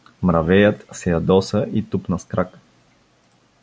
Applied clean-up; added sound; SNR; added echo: none; none; none; none.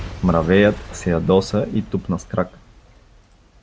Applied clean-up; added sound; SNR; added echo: none; Shatter / Crushing / Boom; 16 dB; none.